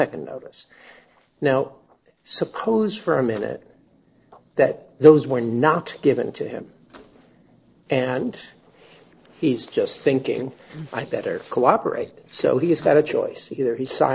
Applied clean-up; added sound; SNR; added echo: neural separator model SepFormer DNS4.